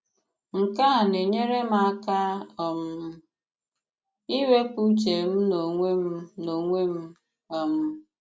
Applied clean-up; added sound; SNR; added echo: none; none; none; none.